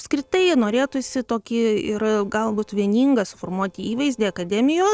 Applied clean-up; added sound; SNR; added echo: neural separator model SepFormer DNS4.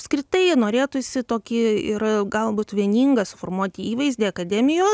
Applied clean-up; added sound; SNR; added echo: none; none; none; none.